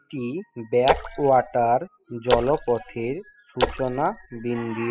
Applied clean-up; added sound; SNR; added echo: classical method spectral subtraction.